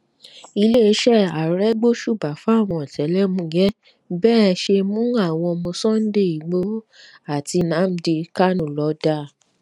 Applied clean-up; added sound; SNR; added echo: none; none; none; none.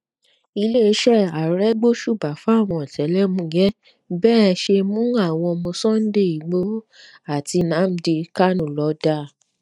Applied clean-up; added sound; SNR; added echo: neural mask model DeepFilterNet 3.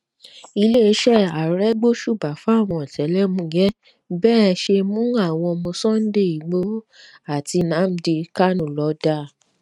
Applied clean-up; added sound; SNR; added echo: neural mask model RNNoise.